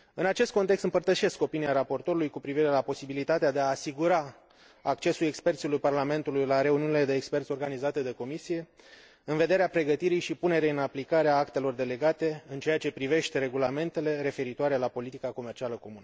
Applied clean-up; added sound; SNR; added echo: none; none; none; none.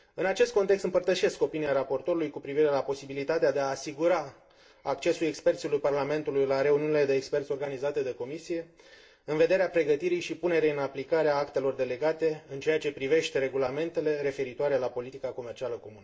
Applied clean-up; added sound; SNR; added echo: none; none; none; reverberation time 0.4 s.